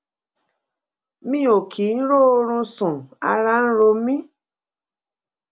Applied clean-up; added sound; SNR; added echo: none; none; none; none.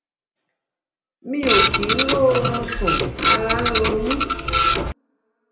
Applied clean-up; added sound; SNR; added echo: none; Printer; -4 dB; reverberation time 0.6 s.